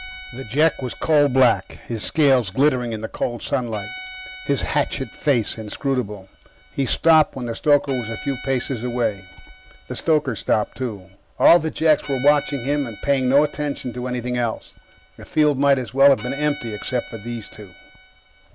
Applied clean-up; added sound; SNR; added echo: none; Bowed string instrument; 19 dB; none.